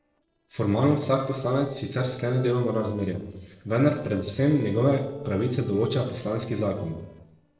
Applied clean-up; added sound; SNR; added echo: neural separator model SepFormer DNS4.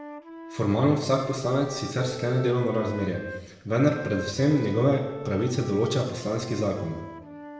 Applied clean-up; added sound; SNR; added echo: none; Wind instrument, woodwind instrument; 13 dB; reverberation time 1.0 s.